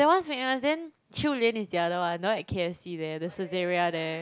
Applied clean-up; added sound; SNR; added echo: none; none; none; none.